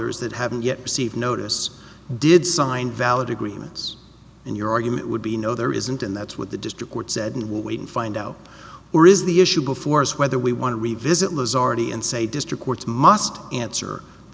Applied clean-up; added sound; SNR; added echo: none; none; none; none.